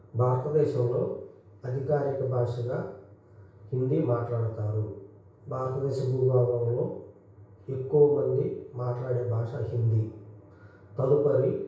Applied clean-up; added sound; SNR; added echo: none; none; none; reverberation time 0.6 s.